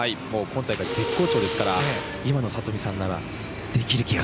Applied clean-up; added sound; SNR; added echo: none; Mechanisms; 6 dB; none.